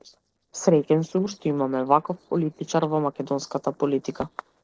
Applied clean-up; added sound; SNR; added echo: neural separator model SepFormer DNS4.